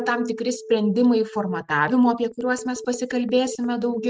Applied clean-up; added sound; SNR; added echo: neural mask model RNNoise.